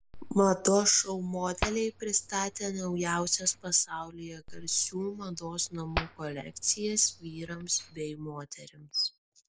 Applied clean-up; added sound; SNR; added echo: none; Hands; 12 dB; none.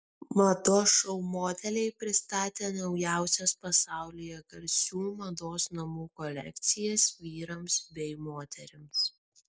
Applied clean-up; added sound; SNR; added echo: none; none; none; none.